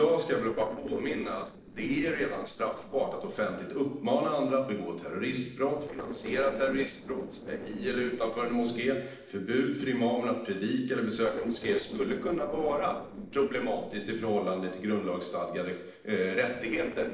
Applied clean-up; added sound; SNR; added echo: neural separator model SepFormer DNS4.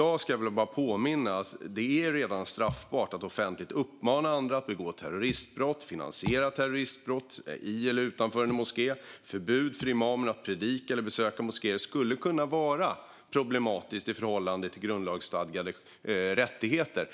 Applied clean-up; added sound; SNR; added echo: none; none; none; none.